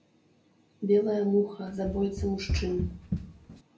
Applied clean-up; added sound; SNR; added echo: none; Run; 4 dB; reverberation time 0.3 s.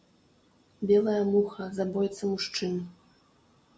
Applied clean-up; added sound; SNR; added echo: none; none; none; none.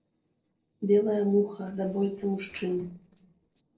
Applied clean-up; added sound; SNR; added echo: neural separator model SepFormer DNS4.